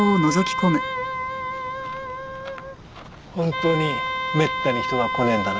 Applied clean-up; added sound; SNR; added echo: none; Wind instrument, woodwind instrument; 3 dB; none.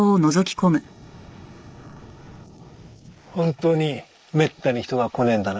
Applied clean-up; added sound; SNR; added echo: neural mask model Resemble Enhance denoiser.